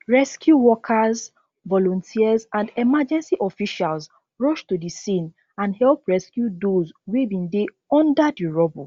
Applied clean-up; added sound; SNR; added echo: none; none; none; none.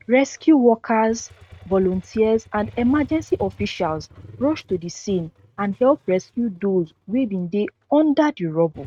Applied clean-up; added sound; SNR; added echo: neural mask model RNNoise.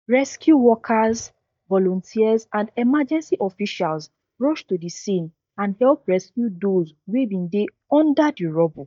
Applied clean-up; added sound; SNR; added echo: neural mask model DeepFilterNet 3.